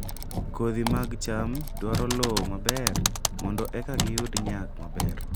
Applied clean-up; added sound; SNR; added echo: none; Car + Typing; -2 dB; none.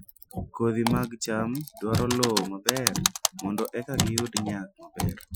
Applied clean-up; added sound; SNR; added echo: classical method Wiener filter.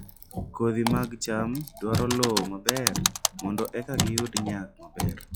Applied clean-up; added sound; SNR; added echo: classical method log-MMSE.